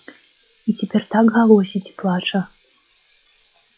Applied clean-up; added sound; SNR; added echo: classical method log-MMSE.